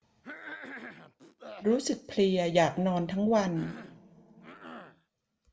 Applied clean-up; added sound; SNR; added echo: none; Cough; 18 dB; reverberation time 0.9 s.